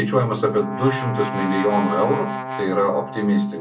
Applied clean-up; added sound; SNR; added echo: none; Brass instrument; 8 dB; reverberation time 0.3 s.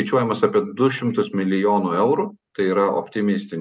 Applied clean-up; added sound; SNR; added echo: none; none; none; none.